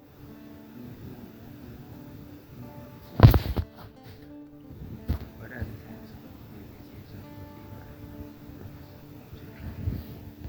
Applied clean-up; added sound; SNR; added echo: none; Guitar; 19 dB; none.